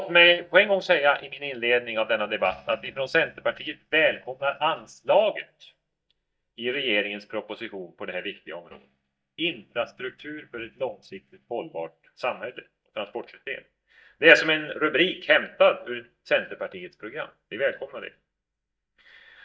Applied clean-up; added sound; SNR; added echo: neural mask model DeepFilterNet 3.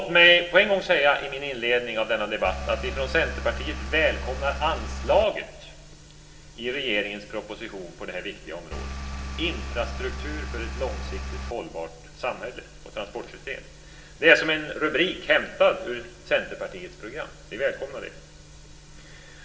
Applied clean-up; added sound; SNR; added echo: none; Engine; 6 dB; reverberation time 0.5 s.